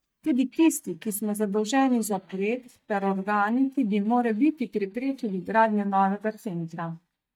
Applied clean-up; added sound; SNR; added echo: neural mask model DeepFilterNet 3.